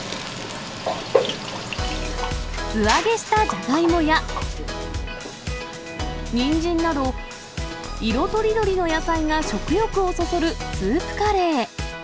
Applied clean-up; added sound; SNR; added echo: none; none; none; none.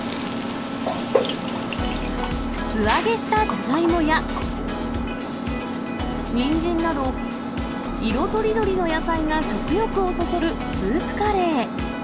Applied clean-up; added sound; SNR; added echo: none; Engine; 4 dB; none.